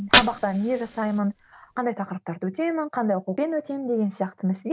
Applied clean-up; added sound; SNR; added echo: none; Fire; 4 dB; none.